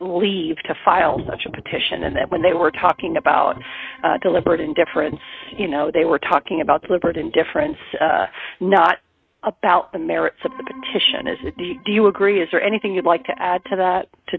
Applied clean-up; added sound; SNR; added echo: neural mask model RNNoise.